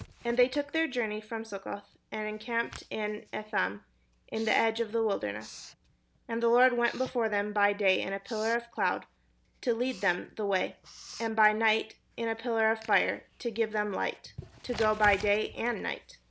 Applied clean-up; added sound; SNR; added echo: none; Writing; 19 dB; none.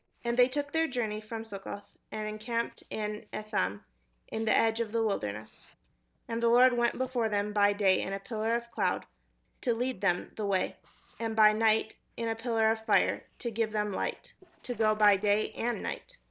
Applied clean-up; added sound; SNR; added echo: neural separator model SepFormer DNS4.